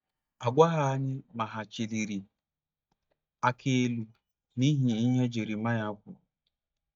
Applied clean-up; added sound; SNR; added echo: neural mask model DeepFilterNet 3.